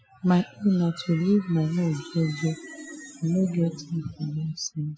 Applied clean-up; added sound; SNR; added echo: classical method Wiener filter.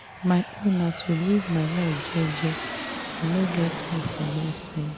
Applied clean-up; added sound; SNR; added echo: none; Aircraft; 8 dB; none.